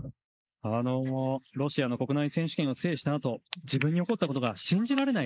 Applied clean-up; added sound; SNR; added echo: neural mask model Resemble Enhance denoiser.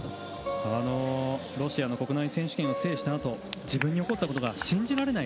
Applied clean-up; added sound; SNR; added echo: none; Acoustic guitar; 10 dB; none.